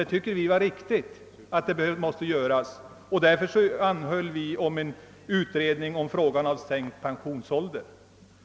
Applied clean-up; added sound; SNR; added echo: none; none; none; none.